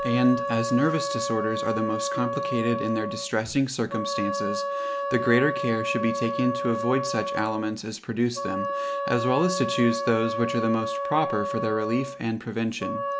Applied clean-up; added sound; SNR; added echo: none; Wind instrument, woodwind instrument; 3 dB; none.